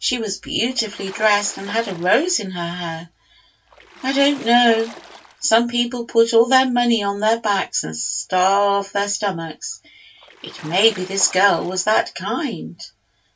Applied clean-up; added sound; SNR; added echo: none; Water / Splash, splatter; 19 dB; reverberation time 0.1 s.